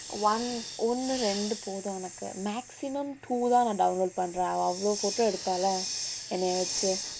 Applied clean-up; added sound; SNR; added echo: none; Hiss; 9 dB; none.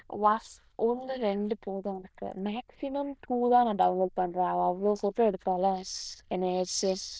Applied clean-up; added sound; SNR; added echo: neural diffusion model UNIVERSE++.